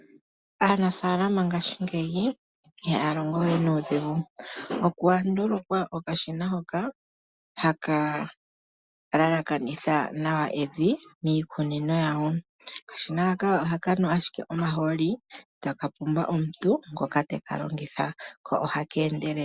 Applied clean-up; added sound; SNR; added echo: none; none; none; none.